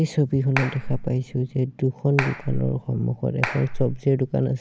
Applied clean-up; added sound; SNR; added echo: none; Clapping; 7 dB; none.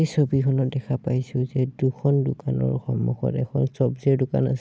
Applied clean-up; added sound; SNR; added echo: none; none; none; none.